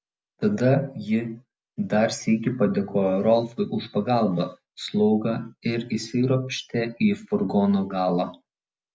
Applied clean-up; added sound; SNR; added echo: none; none; none; none.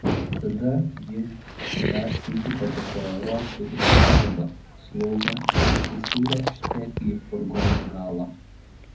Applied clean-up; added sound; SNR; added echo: none; Dog; -4 dB; reverberation time 0.4 s.